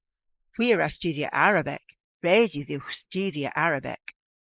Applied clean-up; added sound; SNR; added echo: neural mask model Resemble Enhance denoiser.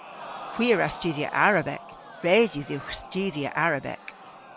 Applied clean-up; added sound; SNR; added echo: none; Crowd; 15 dB; none.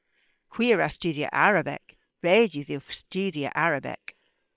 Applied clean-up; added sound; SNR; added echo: neural separator model SepFormer WHAM!.